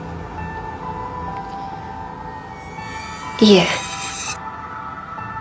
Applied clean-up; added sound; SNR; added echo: none; Screech; 13 dB; none.